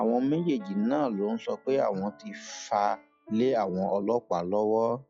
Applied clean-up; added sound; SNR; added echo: classical method log-MMSE.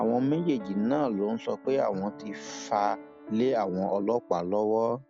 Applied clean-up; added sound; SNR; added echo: none; Piano; 16 dB; none.